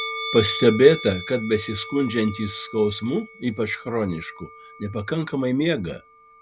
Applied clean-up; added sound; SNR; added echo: none; Musical instrument; 13 dB; none.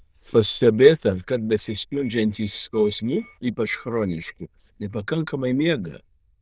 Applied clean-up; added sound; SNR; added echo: neural diffusion model UNIVERSE++.